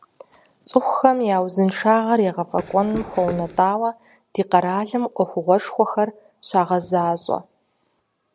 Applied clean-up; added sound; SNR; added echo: none; Run; 12 dB; none.